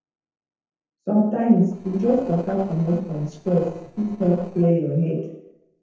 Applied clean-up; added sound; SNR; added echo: neural separator model SepFormer DNS4.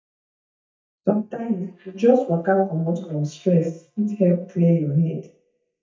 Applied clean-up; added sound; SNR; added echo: neural mask model DeepFilterNet 3.